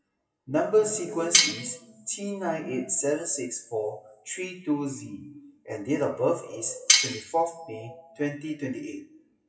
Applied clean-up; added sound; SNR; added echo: classical method WPE with log-MMSE.